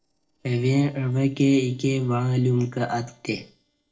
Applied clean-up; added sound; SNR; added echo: neural separator model SepFormer DNS4.